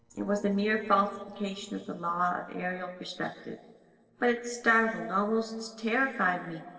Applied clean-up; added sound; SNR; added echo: neural separator model SepFormer DNS4.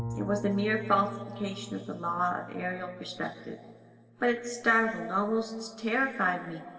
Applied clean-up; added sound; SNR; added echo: none; Bowed string instrument; 13 dB; reverberation time 1.9 s.